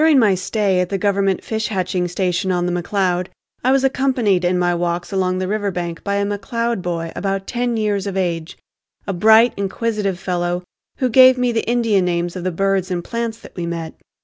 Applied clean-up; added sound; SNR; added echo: none; none; none; none.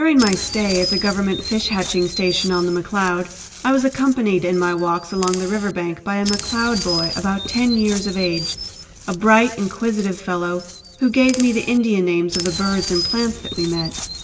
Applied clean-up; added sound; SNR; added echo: none; Chirp, tweet; 10 dB; reverberation time 1.4 s.